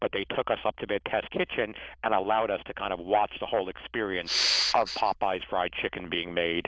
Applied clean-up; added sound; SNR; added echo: neural diffusion model UNIVERSE++.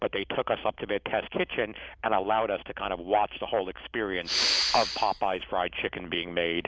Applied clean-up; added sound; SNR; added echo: none; Respiratory sounds; 0 dB; none.